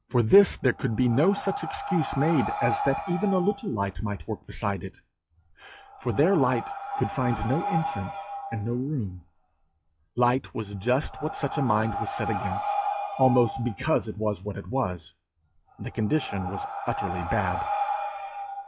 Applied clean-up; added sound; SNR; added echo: classical method log-MMSE.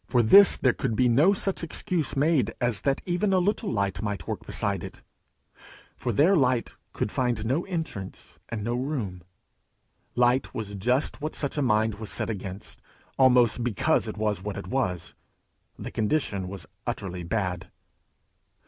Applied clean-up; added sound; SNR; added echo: none; none; none; none.